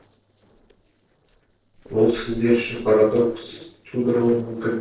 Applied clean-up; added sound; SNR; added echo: neural separator model SepFormer DNS4.